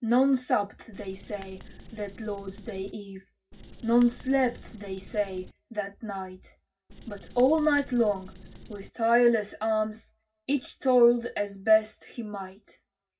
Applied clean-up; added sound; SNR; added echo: none; Writing; 17 dB; reverberation time 0.4 s.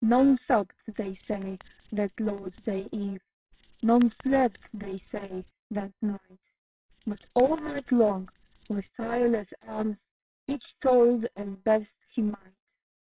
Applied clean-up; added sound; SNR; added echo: neural separator model SepFormer WHAMR!.